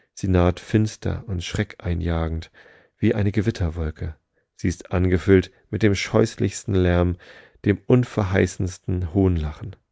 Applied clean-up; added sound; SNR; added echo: none; none; none; none.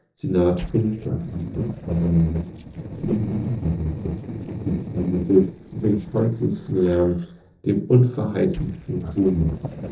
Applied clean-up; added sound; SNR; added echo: neural separator model SepFormer DNS4.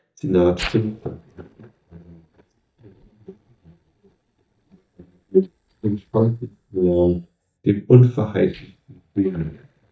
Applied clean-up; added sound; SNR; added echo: neural mask model DeepFilterNet 3.